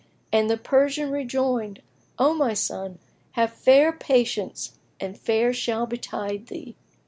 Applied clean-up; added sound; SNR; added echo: none; none; none; none.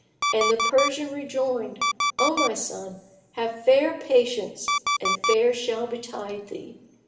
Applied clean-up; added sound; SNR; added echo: none; Alarm; 2 dB; reverberation time 0.7 s.